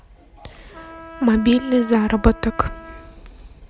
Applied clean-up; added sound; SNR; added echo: none; Trumpet; 19 dB; none.